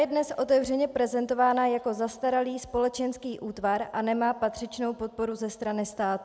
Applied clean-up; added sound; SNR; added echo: none; none; none; none.